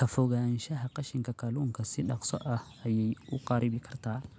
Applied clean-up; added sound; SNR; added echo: none; none; none; none.